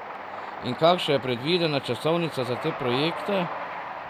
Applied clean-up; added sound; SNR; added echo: none; Train; 8 dB; none.